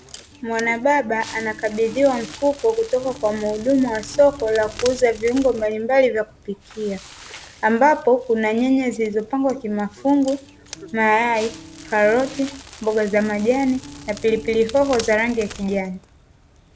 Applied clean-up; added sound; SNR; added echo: none; Crackle; 18 dB; none.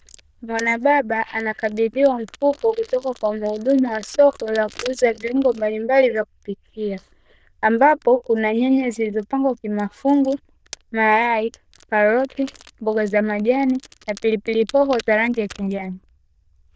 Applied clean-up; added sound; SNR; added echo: neural diffusion model UNIVERSE++.